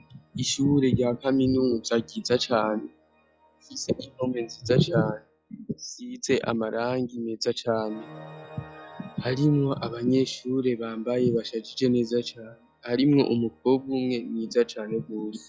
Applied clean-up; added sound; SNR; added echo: classical method log-MMSE.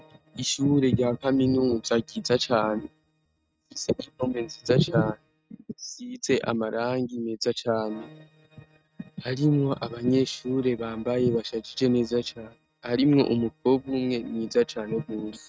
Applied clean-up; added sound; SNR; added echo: neural mask model RNNoise.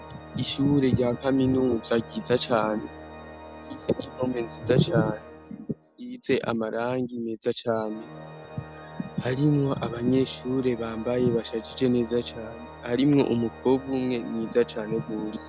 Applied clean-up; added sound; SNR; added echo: none; Organ; 16 dB; none.